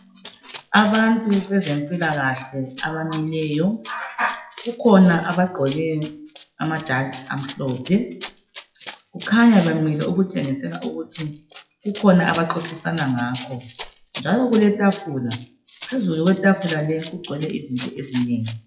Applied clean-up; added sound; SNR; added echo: classical method WPE with log-MMSE.